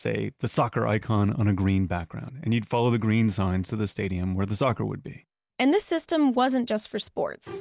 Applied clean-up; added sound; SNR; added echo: none; none; none; none.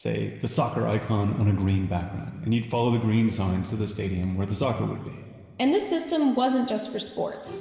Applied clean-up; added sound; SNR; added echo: none; none; none; reverberation time 2.9 s.